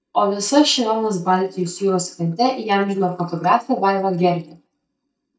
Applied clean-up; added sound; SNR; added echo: neural mask model DeepFilterNet 3.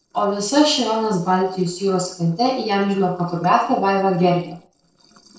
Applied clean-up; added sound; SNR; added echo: neural separator model SepFormer DNS4.